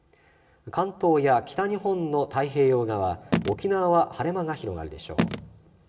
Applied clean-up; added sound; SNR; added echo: none; Telephone; 6 dB; reverberation time 2.2 s.